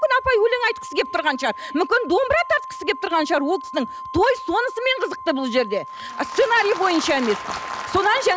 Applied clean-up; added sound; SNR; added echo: none; Organ; 13 dB; none.